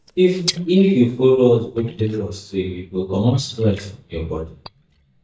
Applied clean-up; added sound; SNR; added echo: neural mask model DeepFilterNet 3.